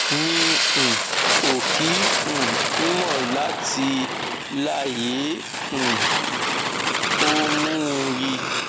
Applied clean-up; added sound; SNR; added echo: none; Fire; -3 dB; none.